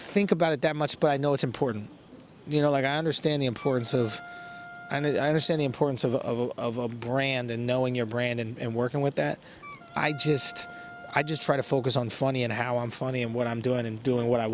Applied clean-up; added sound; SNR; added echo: none; Wind instrument, woodwind instrument; 19 dB; none.